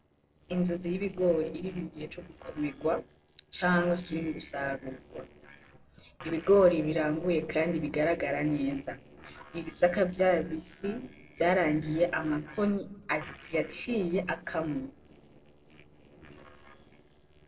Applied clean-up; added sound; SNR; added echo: neural separator model SepFormer DNS4.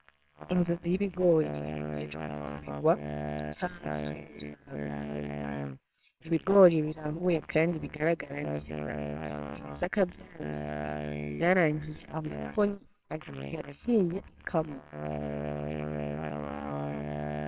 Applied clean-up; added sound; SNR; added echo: neural separator model SepFormer WHAMR!.